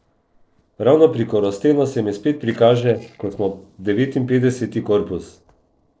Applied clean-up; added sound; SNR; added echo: neural separator model SepFormer DNS4.